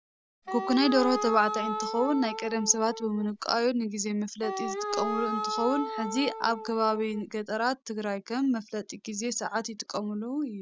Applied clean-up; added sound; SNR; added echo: none; Wind instrument, woodwind instrument; 5 dB; none.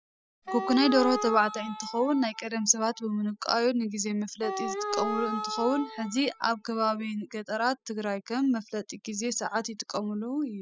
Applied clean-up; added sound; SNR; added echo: classical method spectral subtraction.